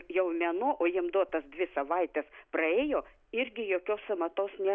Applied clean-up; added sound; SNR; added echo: none; none; none; none.